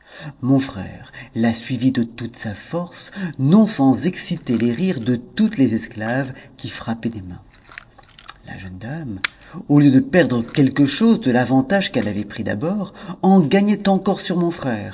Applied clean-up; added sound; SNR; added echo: neural separator model SepFormer DNS4.